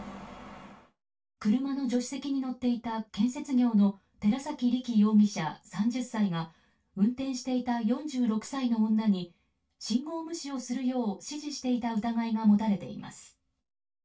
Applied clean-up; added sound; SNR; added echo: none; none; none; reverberation time 0.2 s.